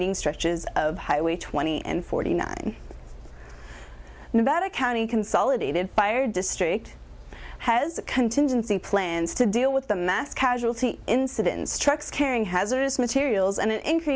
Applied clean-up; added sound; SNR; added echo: none; none; none; none.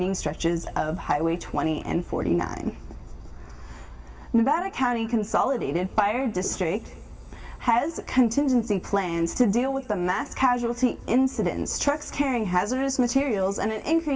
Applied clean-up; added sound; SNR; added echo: none; Walk, footsteps; 14 dB; reverberation time 2.7 s.